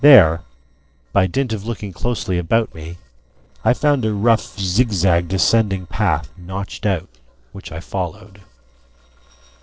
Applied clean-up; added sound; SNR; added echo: neural separator model SepFormer DNS4.